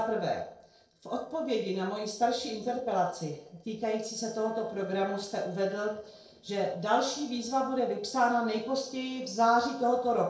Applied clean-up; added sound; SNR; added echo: neural separator model SepFormer DNS4.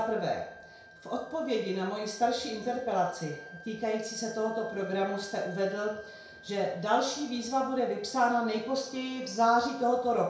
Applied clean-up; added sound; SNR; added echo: none; Wind instrument, woodwind instrument; 20 dB; reverberation time 0.5 s.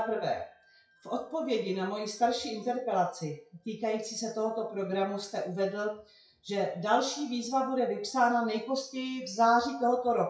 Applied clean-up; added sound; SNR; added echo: classical method WPE with log-MMSE.